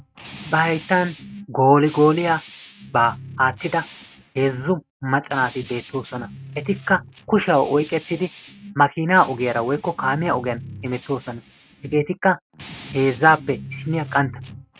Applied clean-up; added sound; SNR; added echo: neural mask model RNNoise.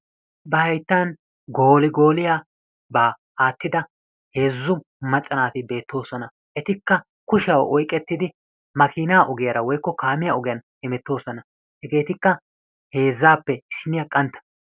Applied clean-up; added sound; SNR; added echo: none; none; none; none.